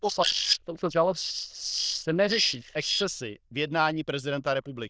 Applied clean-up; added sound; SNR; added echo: neural diffusion model UNIVERSE++.